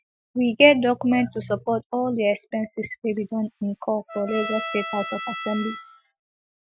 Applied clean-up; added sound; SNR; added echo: classical method Wiener filter.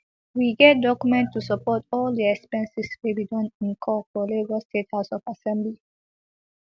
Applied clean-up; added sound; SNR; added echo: none; none; none; none.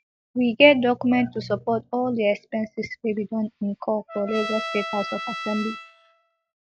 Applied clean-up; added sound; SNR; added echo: classical method log-MMSE.